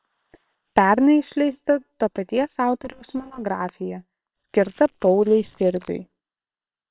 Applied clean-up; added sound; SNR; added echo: neural separator model SepFormer WHAM!.